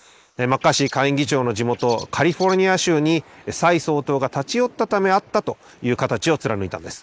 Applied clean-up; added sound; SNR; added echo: neural mask model Resemble Enhance denoiser.